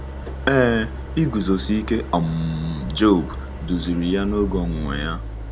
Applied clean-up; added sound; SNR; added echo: none; Idling; 8 dB; none.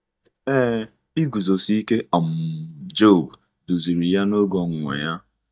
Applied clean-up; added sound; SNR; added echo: neural mask model DeepFilterNet 3.